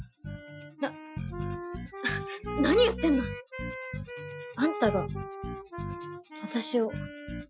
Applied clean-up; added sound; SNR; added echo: classical method Wiener filter.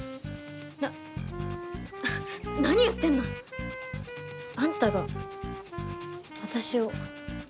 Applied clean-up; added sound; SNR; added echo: none; Wind instrument, woodwind instrument; 9 dB; none.